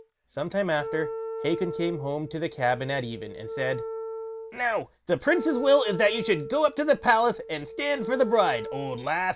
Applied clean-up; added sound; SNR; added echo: none; Wind instrument, woodwind instrument; 10 dB; none.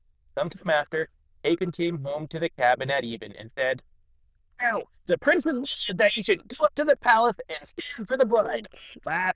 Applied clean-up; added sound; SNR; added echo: neural diffusion model UNIVERSE++.